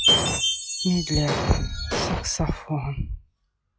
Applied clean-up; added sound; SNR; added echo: classical method log-MMSE.